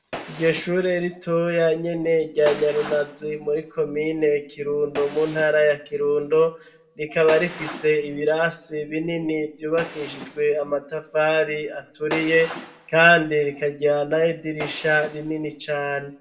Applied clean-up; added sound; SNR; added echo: none; Gunshot, gunfire; 17 dB; reverberation time 0.4 s.